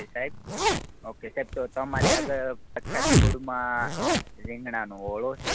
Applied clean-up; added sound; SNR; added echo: none; Zipper (clothing); -4 dB; none.